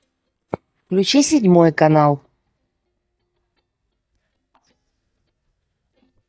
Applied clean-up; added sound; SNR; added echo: neural mask model DeepFilterNet 3.